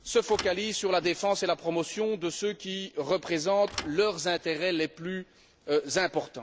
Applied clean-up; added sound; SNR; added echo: none; Thump, thud; 18 dB; none.